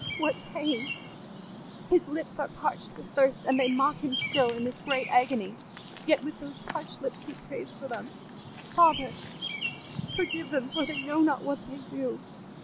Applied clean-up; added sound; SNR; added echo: none; Bird vocalization, bird call, bird song; 9 dB; none.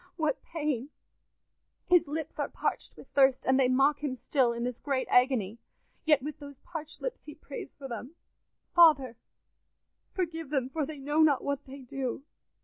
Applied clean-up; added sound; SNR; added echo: none; none; none; none.